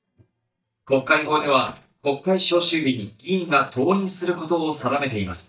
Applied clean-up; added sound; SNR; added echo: neural mask model DeepFilterNet 3.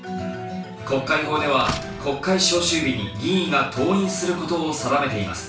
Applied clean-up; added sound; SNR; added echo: none; Slam; 13 dB; reverberation time 0.3 s.